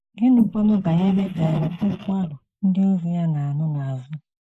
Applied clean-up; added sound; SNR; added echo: neural mask model Resemble Enhance denoiser.